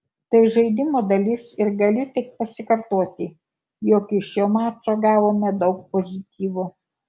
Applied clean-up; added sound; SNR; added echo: none; none; none; none.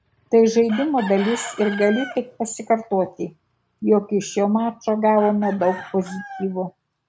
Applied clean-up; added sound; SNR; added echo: none; Chicken, rooster; 16 dB; none.